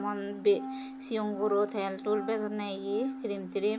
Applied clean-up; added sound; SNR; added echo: none; Wind instrument, woodwind instrument; 10 dB; none.